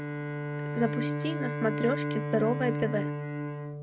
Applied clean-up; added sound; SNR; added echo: none; Bowed string instrument; 0 dB; none.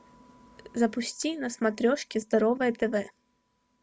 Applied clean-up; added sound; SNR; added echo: none; none; none; none.